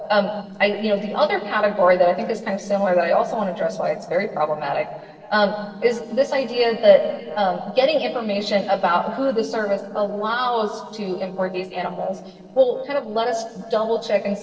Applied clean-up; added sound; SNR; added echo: neural separator model SepFormer DNS4.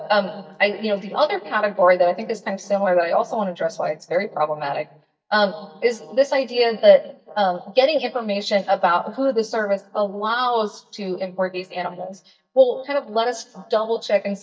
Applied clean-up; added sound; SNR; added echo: neural mask model DeepFilterNet 3.